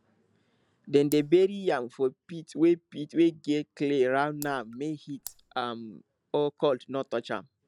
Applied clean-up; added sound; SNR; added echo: none; Raindrop; 19 dB; none.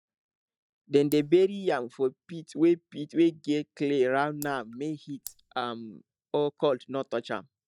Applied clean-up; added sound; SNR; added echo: neural mask model DeepFilterNet 3.